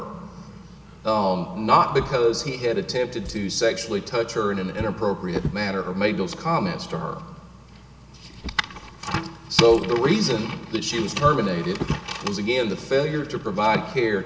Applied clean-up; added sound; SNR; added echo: none; Drawer open or close; 16 dB; none.